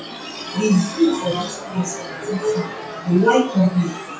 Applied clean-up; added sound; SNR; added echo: classical method WPE with log-MMSE.